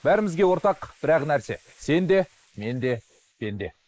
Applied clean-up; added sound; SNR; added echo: neural mask model Resemble Enhance denoiser.